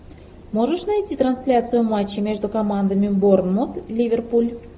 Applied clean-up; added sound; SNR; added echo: none; none; none; none.